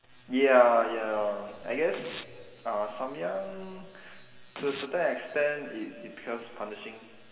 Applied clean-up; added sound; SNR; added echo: none; Domestic sounds, home sounds; 16 dB; reverberation time 2.1 s.